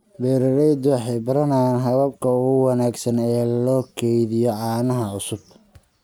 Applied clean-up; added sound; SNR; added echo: none; none; none; none.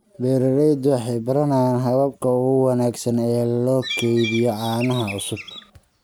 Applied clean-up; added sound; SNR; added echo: none; Bird; 12 dB; none.